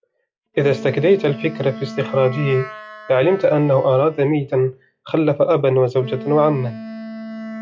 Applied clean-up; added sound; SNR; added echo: classical method log-MMSE.